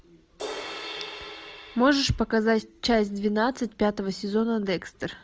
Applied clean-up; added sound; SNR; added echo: none; Crash cymbal; 12 dB; none.